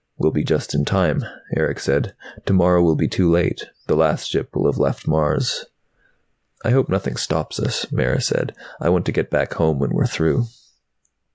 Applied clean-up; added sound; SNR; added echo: none; none; none; none.